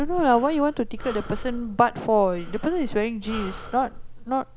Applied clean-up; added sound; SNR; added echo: none; Breathing; 9 dB; none.